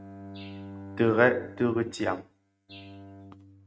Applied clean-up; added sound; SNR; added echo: neural mask model RNNoise.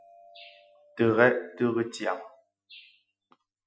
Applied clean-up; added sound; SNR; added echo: classical method Wiener filter.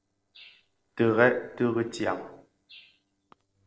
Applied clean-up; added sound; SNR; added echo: neural separator model SepFormer DNS4.